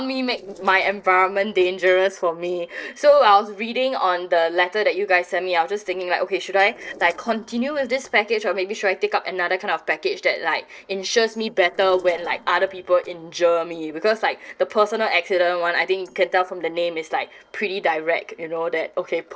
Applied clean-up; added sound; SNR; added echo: neural separator model SepFormer DNS4.